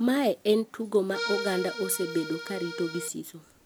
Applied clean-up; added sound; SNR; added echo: none; Accordion; 7 dB; none.